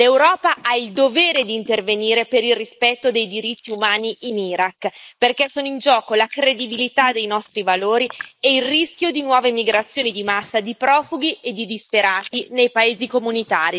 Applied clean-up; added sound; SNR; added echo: neural mask model Resemble Enhance denoiser.